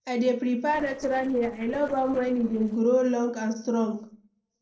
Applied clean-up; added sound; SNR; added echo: neural separator model SepFormer DNS4.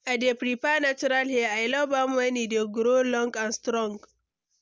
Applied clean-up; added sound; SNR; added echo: none; none; none; none.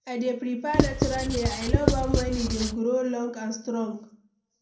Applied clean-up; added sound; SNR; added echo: none; Writing; -4 dB; reverberation time 0.6 s.